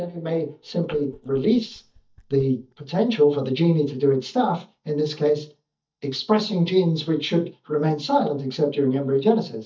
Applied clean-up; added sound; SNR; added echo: neural mask model DeepFilterNet 3.